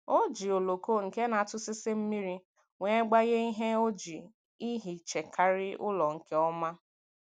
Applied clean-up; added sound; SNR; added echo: none; none; none; none.